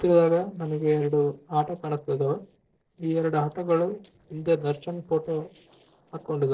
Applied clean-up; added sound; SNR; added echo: neural separator model SepFormer DNS4.